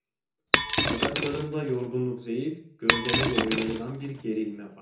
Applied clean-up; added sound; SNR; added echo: none; Shatter; -2 dB; reverberation time 0.6 s.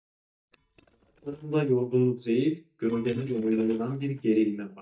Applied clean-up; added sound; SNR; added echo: neural mask model DeepFilterNet 3.